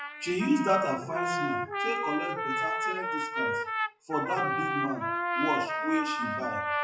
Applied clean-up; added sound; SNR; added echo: classical method WPE with log-MMSE.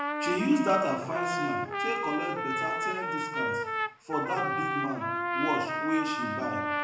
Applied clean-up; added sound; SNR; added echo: none; Trumpet; -1 dB; reverberation time 0.9 s.